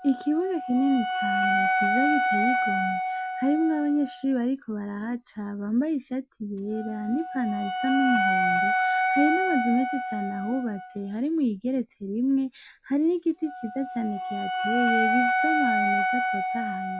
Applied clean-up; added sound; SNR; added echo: none; Wind instrument, woodwind instrument; 0 dB; none.